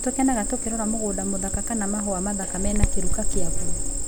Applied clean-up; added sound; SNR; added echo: none; Cricket; -4 dB; none.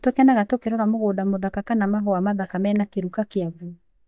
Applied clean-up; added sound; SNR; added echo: neural mask model DeepFilterNet 3.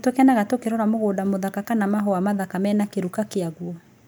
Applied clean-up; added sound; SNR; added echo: none; none; none; none.